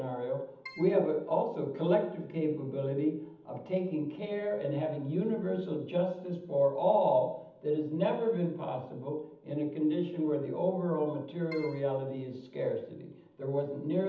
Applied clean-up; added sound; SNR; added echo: none; Keyboard (musical); 15 dB; reverberation time 0.8 s.